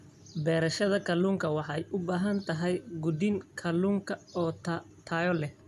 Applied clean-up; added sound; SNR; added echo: none; none; none; none.